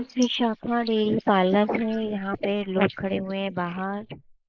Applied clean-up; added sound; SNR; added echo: neural mask model Resemble Enhance denoiser.